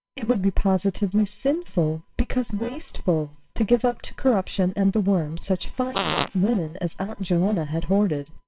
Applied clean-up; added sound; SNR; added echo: neural separator model SepFormer WHAMR!.